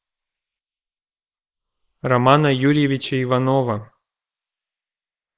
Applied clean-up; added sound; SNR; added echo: neural mask model Resemble Enhance denoiser.